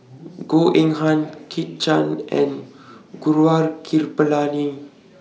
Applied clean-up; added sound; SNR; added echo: none; none; none; none.